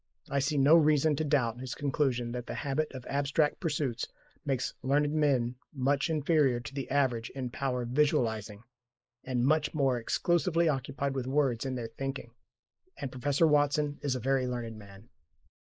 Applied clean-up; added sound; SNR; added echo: neural mask model Resemble Enhance denoiser.